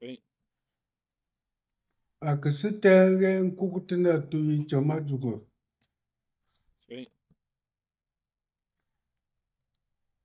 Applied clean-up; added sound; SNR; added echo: neural mask model DeepFilterNet 3.